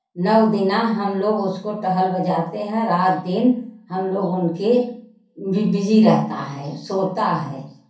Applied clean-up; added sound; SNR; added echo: none; none; none; reverberation time 0.6 s.